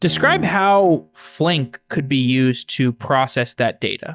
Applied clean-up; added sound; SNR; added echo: neural mask model DeepFilterNet 3.